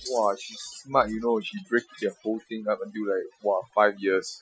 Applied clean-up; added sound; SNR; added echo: classical method Wiener filter.